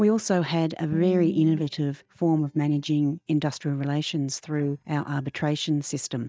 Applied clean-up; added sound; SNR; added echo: neural mask model DeepFilterNet 3.